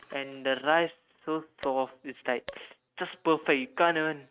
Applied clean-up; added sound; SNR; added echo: neural mask model RNNoise.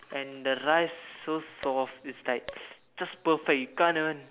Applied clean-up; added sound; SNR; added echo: none; Tap / Glass; 15 dB; none.